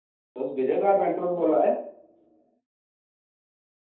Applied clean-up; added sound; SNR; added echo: none; none; none; reverberation time 0.6 s.